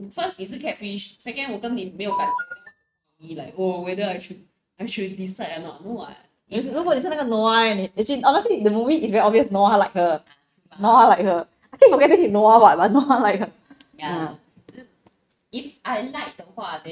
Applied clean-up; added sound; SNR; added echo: neural mask model RNNoise.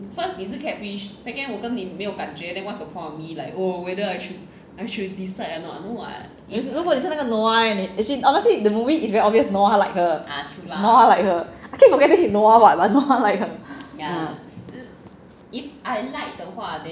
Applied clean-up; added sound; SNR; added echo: none; none; none; none.